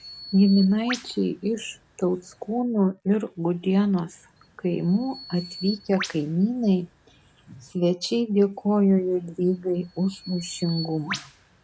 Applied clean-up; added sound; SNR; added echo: none; Bird vocalization, bird call, bird song; 17 dB; none.